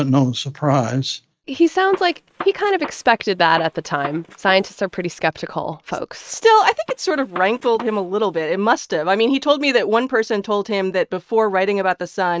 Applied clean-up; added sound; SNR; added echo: neural mask model RNNoise.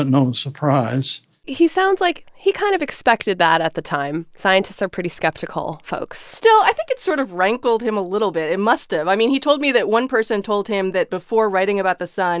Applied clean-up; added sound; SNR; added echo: none; none; none; none.